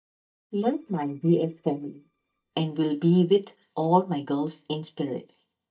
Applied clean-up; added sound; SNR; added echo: neural mask model DeepFilterNet 3.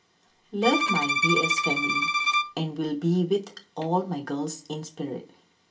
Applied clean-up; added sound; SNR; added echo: none; Bowed string instrument; -3 dB; reverberation time 0.2 s.